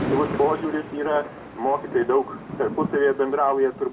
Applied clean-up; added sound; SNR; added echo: none; Thunder; 9 dB; reverberation time 0.2 s.